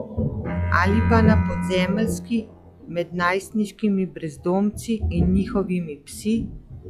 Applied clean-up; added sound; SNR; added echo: classical method log-MMSE.